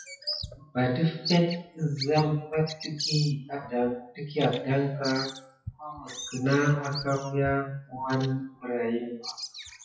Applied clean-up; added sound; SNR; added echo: classical method WPE with log-MMSE.